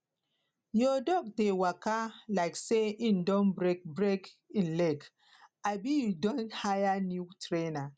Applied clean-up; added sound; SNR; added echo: none; none; none; none.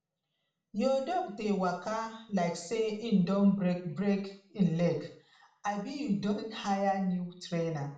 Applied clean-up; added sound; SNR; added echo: none; none; none; reverberation time 0.5 s.